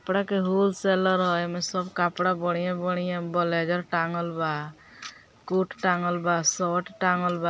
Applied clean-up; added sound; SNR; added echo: none; none; none; none.